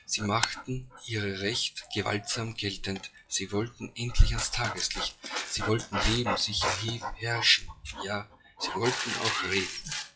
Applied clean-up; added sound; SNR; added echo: classical method WPE with log-MMSE.